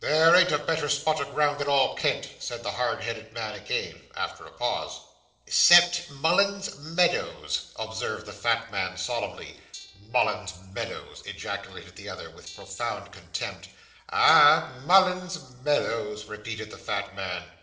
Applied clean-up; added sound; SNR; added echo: neural separator model SepFormer DNS4.